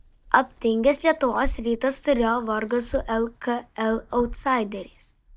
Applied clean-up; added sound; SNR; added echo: neural mask model DeepFilterNet 3.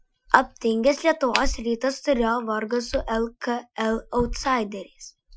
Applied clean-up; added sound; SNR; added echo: classical method Wiener filter.